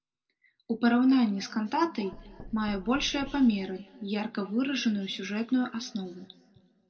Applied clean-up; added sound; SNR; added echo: none; Knock; 18 dB; reverberation time 1.8 s.